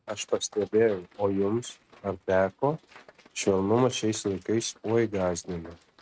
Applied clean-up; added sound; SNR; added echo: neural mask model RNNoise.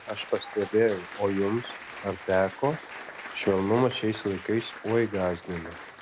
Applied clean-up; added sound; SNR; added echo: none; Applause; 13 dB; none.